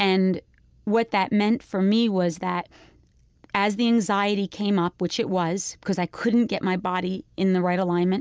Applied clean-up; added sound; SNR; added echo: none; none; none; none.